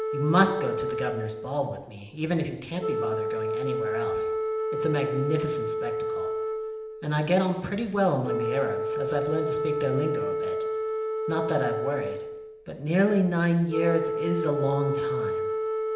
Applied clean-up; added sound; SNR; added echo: none; Wind instrument, woodwind instrument; 1 dB; reverberation time 0.8 s.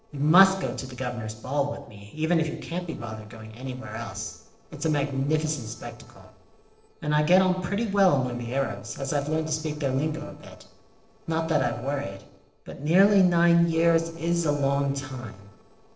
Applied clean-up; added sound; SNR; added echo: neural separator model SepFormer DNS4.